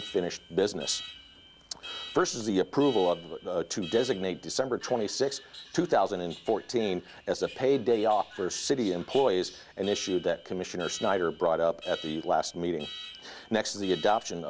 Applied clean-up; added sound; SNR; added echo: none; Alarm; 17 dB; none.